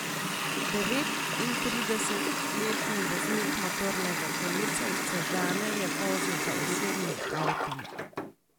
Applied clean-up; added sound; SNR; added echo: none; Water tap, faucet; -4 dB; none.